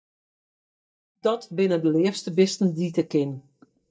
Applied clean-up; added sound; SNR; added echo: neural mask model DeepFilterNet 3.